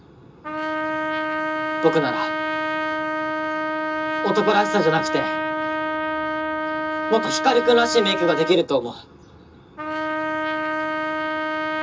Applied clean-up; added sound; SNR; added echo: none; Trumpet; 0 dB; reverberation time 0.2 s.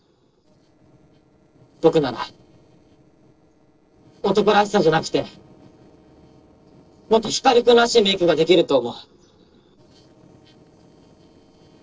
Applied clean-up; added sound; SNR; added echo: neural separator model SepFormer DNS4.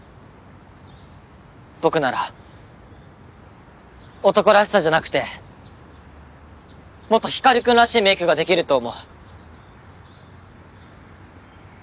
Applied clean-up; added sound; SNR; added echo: none; none; none; none.